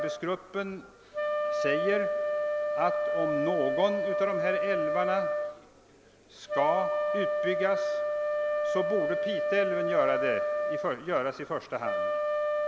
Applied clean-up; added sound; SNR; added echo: none; Wind instrument, woodwind instrument; -3 dB; none.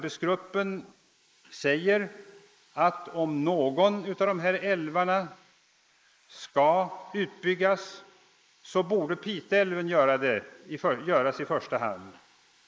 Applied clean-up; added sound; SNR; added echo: neural mask model Resemble Enhance denoiser.